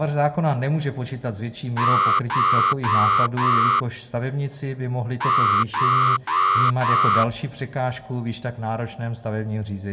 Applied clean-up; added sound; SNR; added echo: none; Alarm; -4 dB; reverberation time 0.2 s.